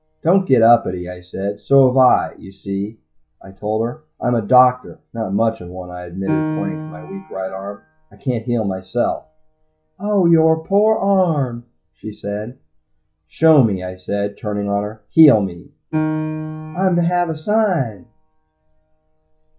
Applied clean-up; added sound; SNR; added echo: classical method log-MMSE.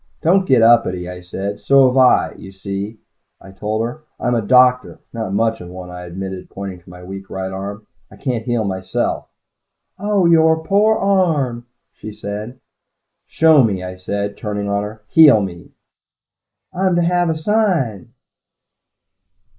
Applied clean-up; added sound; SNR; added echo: neural mask model Resemble Enhance denoiser.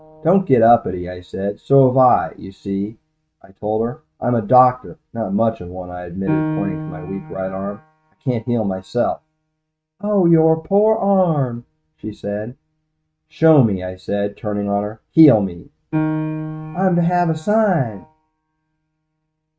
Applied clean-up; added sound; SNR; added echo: neural mask model RNNoise.